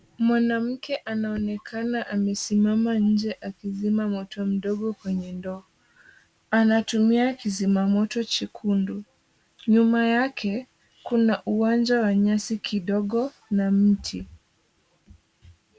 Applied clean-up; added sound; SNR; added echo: none; none; none; none.